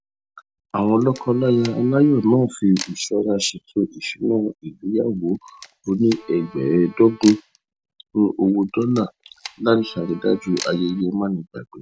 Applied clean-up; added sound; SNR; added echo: none; Bowed string instrument + Camera; 20 dB; none.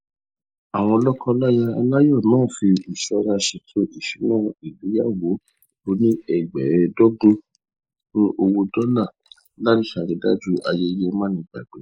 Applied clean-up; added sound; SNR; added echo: neural mask model Resemble Enhance denoiser.